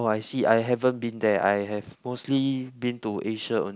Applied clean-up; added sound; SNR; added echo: none; none; none; none.